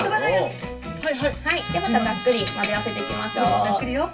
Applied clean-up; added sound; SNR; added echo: none; Trumpet; 11 dB; reverberation time 0.2 s.